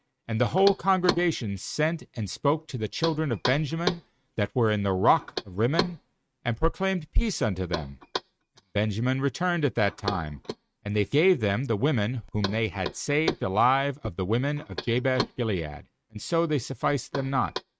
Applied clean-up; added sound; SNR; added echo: neural mask model RNNoise.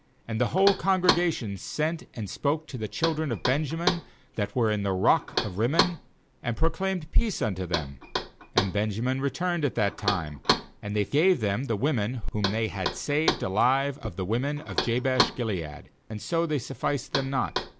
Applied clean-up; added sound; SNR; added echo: none; Knock; 7 dB; none.